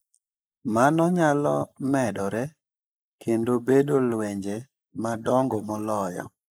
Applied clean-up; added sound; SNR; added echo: neural mask model Resemble Enhance denoiser.